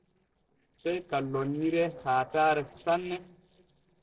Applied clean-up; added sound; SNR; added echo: neural separator model SepFormer DNS4.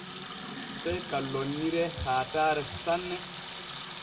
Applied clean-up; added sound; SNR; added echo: none; Sink (filling or washing) / Water tap, faucet; 4 dB; reverberation time 1.7 s.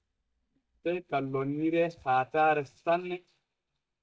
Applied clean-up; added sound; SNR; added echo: neural mask model DeepFilterNet 3.